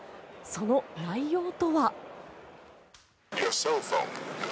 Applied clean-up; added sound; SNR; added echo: none; none; none; none.